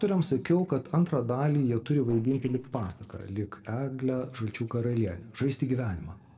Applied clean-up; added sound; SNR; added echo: neural separator model SepFormer DNS4.